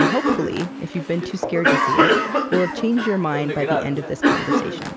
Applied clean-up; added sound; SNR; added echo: none; Cough; -3 dB; none.